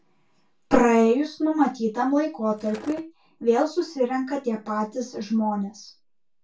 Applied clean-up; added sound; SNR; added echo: none; Skateboard; 16 dB; reverberation time 0.2 s.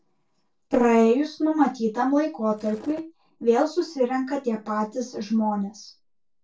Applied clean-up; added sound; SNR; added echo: neural separator model SepFormer DNS4.